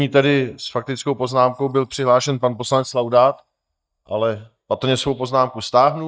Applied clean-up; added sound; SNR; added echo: neural mask model DeepFilterNet 3.